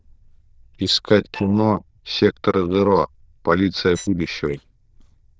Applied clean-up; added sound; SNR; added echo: neural diffusion model UNIVERSE++.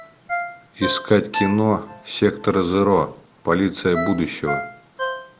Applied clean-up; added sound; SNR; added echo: none; Ringtone; 9 dB; none.